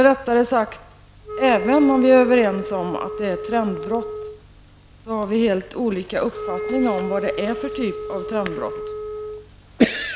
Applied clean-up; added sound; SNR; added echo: none; Wind instrument, woodwind instrument; 8 dB; none.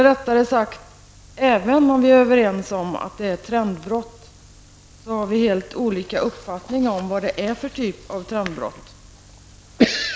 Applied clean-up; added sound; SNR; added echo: none; none; none; none.